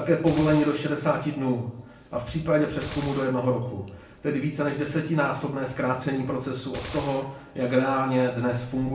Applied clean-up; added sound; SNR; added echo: none; Gunshot, gunfire; 18 dB; reverberation time 0.4 s.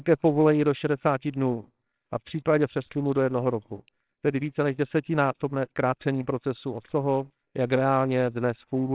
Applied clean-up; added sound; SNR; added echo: neural separator model SepFormer WHAMR!.